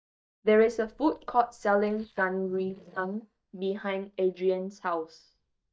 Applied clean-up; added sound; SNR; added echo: neural mask model DeepFilterNet 3.